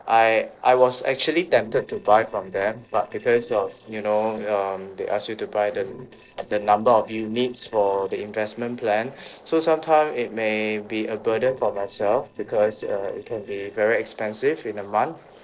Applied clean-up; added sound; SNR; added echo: neural separator model SepFormer DNS4.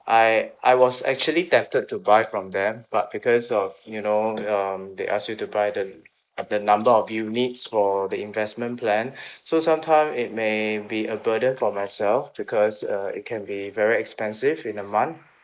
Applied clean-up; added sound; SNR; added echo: neural mask model Resemble Enhance denoiser.